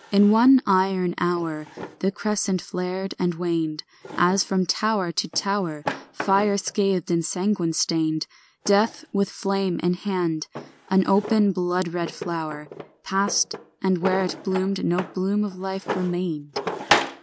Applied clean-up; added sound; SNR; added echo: none; Drawer open or close; 11 dB; none.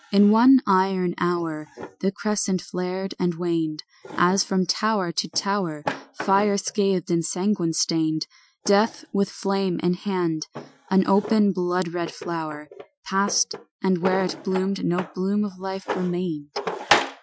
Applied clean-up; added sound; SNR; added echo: classical method Wiener filter.